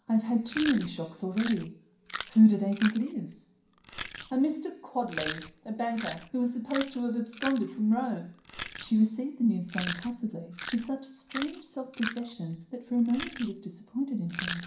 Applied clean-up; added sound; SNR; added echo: none; Chewing, mastication; 12 dB; reverberation time 0.5 s.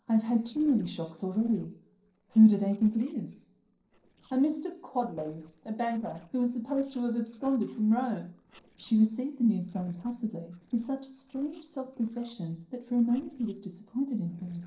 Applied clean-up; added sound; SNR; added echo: neural separator model SepFormer DNS4.